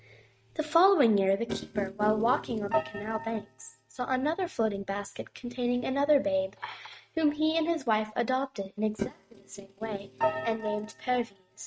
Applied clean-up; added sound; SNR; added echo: neural mask model RNNoise.